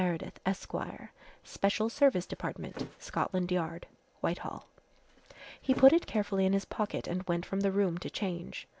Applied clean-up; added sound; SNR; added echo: none; Thump, thud; 17 dB; none.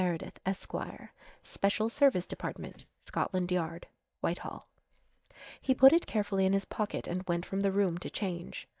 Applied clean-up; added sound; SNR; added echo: neural mask model DeepFilterNet 3.